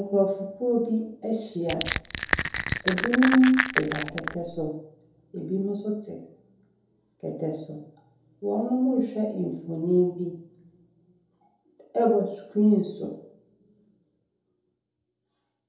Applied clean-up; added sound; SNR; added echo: none; Crushing; 1 dB; reverberation time 2.6 s.